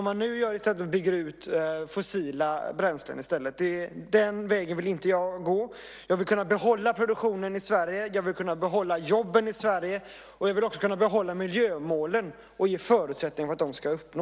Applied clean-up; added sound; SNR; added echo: none; none; none; none.